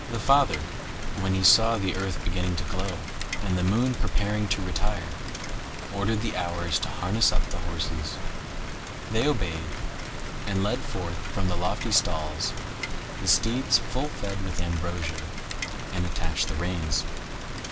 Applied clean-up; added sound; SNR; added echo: none; Rain; 9 dB; none.